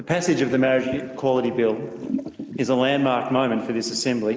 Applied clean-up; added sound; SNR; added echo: neural mask model Resemble Enhance denoiser.